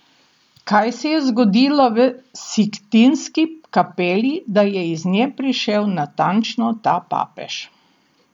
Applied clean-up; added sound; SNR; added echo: none; none; none; none.